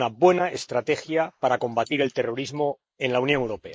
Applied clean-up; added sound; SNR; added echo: neural mask model Resemble Enhance denoiser.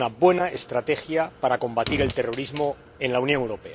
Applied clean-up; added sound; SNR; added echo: none; Fire; 12 dB; none.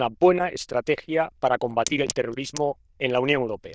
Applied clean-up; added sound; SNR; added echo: neural diffusion model UNIVERSE++.